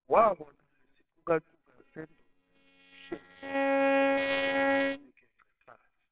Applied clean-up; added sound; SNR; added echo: neural separator model SepFormer WHAMR!.